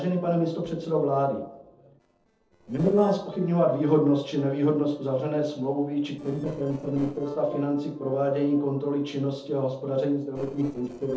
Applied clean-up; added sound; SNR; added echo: neural separator model SepFormer DNS4.